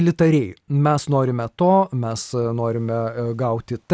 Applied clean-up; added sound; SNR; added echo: none; none; none; none.